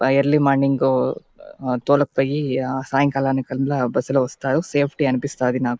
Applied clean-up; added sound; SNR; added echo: neural mask model Resemble Enhance denoiser.